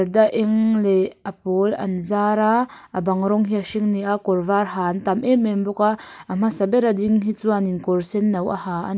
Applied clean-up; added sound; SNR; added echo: none; none; none; none.